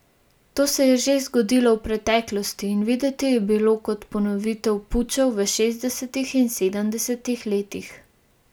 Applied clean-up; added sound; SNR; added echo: none; none; none; none.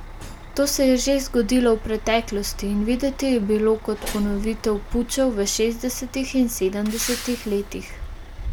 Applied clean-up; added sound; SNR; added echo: none; Truck; 11 dB; none.